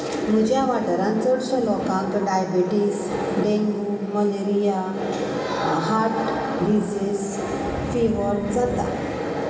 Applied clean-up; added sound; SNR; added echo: none; none; none; reverberation time 2.5 s.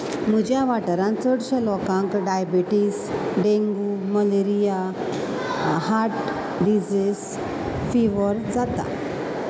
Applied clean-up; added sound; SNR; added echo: none; none; none; none.